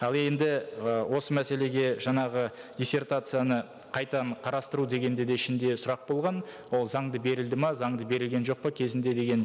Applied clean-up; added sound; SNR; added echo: none; none; none; none.